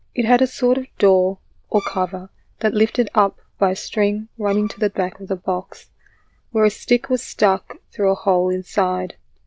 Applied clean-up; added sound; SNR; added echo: neural diffusion model UNIVERSE++.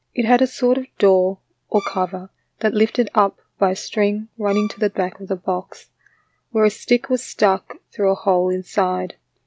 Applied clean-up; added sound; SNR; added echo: none; Bowed string instrument; 17 dB; none.